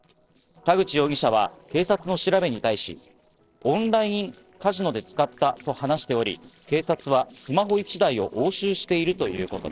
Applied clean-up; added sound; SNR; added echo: neural separator model SepFormer DNS4.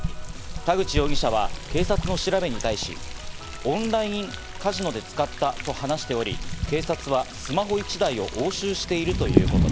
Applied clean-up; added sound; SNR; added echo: none; Thunder; 2 dB; none.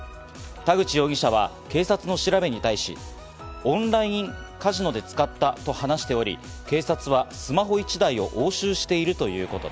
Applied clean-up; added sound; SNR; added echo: none; none; none; none.